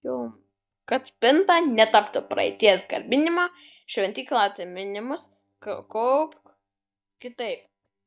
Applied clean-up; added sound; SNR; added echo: neural mask model DeepFilterNet 3.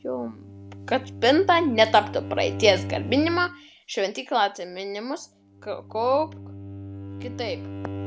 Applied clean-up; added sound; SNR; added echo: none; Bowed string instrument; 12 dB; none.